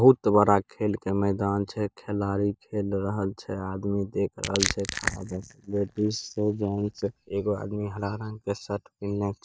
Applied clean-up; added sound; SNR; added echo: neural mask model DeepFilterNet 3.